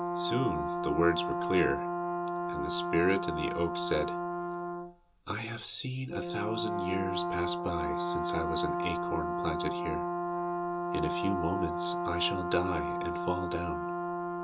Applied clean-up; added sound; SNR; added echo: none; Brass instrument; -1 dB; reverberation time 0.2 s.